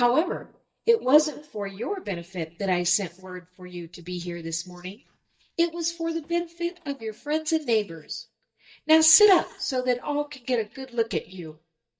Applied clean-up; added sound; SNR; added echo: neural mask model DeepFilterNet 3.